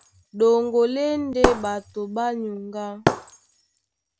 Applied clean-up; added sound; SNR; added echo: none; Shatter; 5 dB; none.